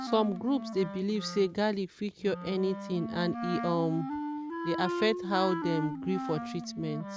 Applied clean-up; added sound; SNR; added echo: none; Wind instrument, woodwind instrument; 6 dB; none.